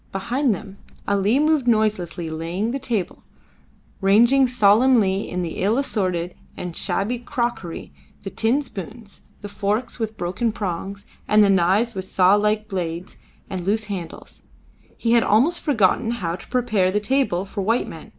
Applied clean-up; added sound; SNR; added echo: none; none; none; none.